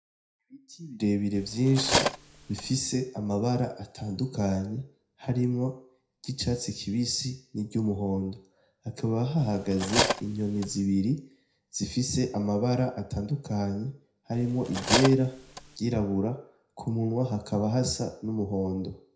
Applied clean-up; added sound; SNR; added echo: none; Cutlery, silverware; 2 dB; reverberation time 0.4 s.